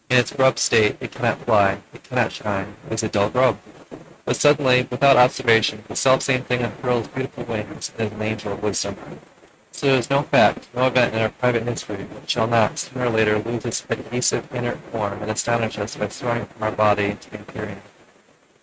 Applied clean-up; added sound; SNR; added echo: neural mask model RNNoise.